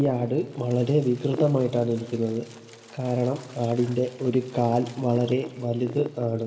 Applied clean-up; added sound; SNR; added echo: none; Wind; 17 dB; reverberation time 2.0 s.